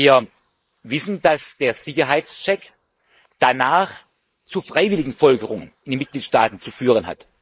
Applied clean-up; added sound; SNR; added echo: neural mask model Resemble Enhance denoiser.